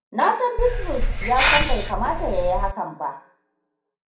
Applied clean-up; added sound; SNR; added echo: none; Hiss; -3 dB; reverberation time 0.5 s.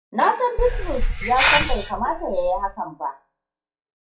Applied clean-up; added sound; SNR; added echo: classical method WPE with log-MMSE.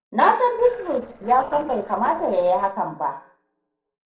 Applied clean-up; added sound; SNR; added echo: neural separator model SepFormer DNS4.